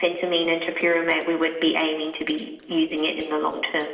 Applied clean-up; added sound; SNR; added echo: neural separator model SepFormer DNS4.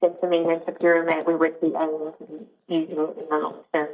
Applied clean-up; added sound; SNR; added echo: neural mask model DeepFilterNet 3.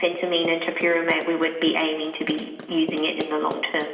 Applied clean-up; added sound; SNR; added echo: none; Run; 15 dB; reverberation time 2.2 s.